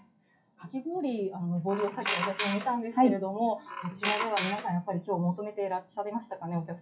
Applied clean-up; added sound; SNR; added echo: classical method WPE with log-MMSE.